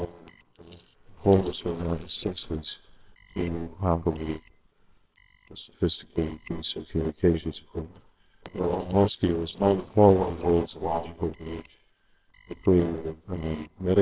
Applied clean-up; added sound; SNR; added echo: neural separator model SepFormer WHAMR!.